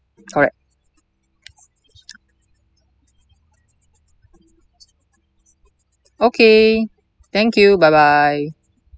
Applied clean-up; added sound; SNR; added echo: classical method spectral subtraction.